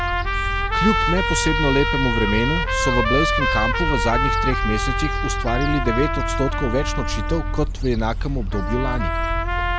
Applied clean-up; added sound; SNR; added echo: none; Trumpet + Gull, seagull; -3 dB; none.